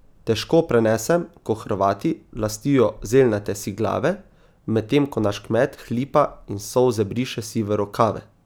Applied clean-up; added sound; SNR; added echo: none; none; none; none.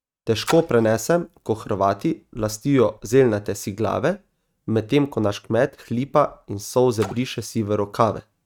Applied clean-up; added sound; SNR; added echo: neural mask model RNNoise.